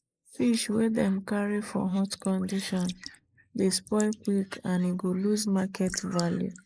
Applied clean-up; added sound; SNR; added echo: neural mask model Resemble Enhance denoiser.